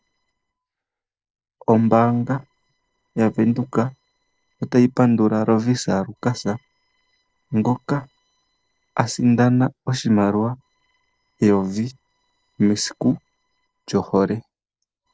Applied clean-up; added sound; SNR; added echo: neural separator model SepFormer DNS4.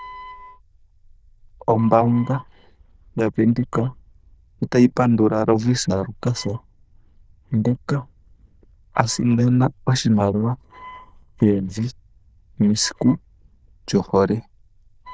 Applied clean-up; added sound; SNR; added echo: neural diffusion model UNIVERSE++.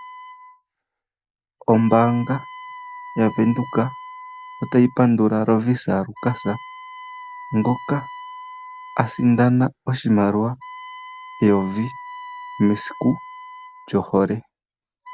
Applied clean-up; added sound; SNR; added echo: none; Wind instrument, woodwind instrument; 17 dB; none.